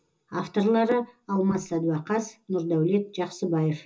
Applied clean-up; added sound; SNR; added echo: none; none; none; reverberation time 0.2 s.